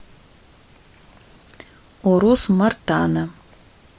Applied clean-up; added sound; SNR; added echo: none; none; none; none.